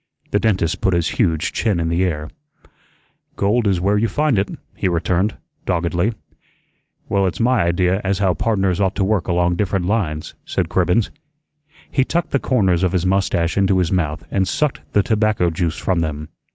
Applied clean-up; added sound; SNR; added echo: none; none; none; none.